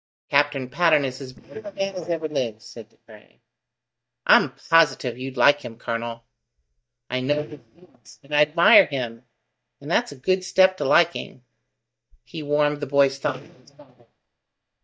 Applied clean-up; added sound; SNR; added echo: neural mask model DeepFilterNet 3.